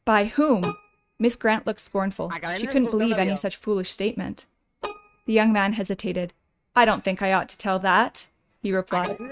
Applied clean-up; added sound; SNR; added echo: neural mask model RNNoise.